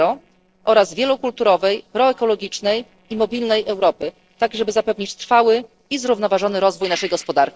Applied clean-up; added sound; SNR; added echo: neural separator model SepFormer DNS4.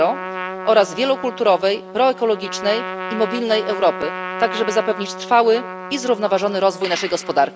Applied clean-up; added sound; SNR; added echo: none; Trumpet; 11 dB; none.